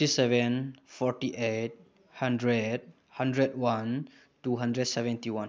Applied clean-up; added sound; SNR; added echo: none; none; none; none.